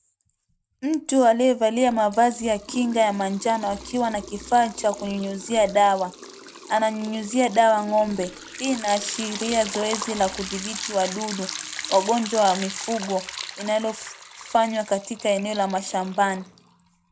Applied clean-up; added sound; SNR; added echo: none; Liquid; 13 dB; none.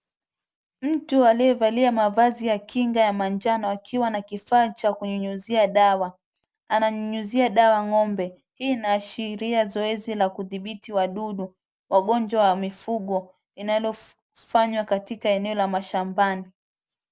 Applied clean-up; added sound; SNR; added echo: none; none; none; none.